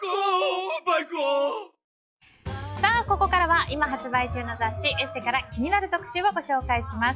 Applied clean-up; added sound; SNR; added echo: classical method log-MMSE.